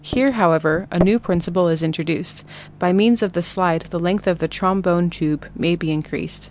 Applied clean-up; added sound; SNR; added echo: none; Microwave oven; 16 dB; none.